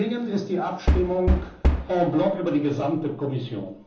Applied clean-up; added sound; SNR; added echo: none; Knock; -3 dB; reverberation time 1.2 s.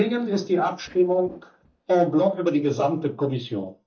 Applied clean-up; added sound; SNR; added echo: neural mask model DeepFilterNet 3.